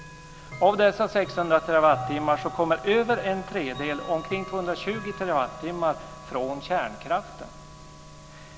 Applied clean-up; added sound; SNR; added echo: none; Chime / Clock; 14 dB; none.